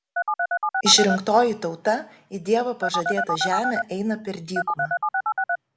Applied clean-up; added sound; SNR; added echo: none; Telephone; 0 dB; none.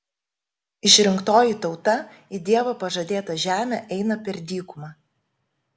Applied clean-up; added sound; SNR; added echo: none; none; none; none.